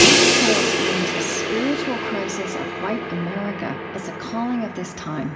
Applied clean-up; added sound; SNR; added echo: none; Crash cymbal; -5 dB; reverberation time 2.0 s.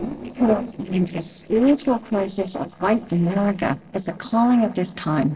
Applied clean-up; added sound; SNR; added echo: neural separator model SepFormer DNS4.